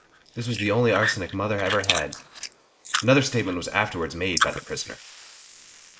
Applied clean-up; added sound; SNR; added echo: neural mask model Resemble Enhance denoiser.